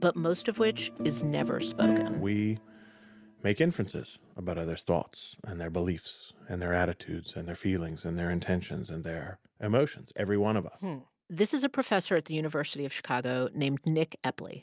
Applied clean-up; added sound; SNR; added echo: none; none; none; none.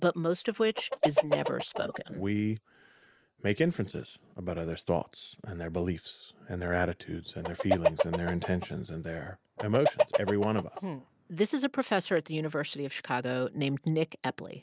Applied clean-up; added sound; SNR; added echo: neural mask model Resemble Enhance denoiser.